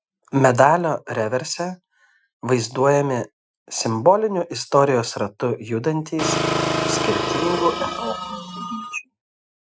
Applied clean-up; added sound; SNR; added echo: classical method Wiener filter.